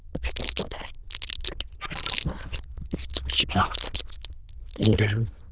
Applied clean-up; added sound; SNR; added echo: neural diffusion model UNIVERSE++.